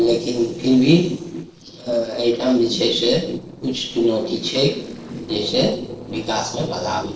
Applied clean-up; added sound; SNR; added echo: neural separator model SepFormer DNS4.